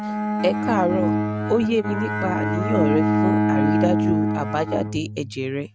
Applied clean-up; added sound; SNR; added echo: neural mask model RNNoise.